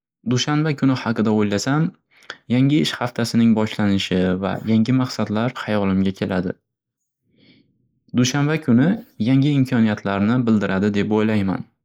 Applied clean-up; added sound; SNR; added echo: neural mask model Resemble Enhance denoiser.